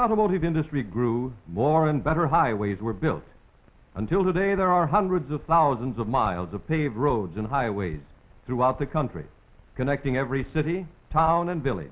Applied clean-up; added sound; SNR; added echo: none; none; none; none.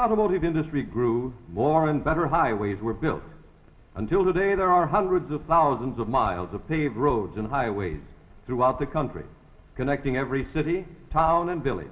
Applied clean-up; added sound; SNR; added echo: none; none; none; reverberation time 1.0 s.